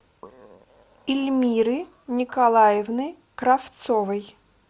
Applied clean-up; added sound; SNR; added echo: none; none; none; none.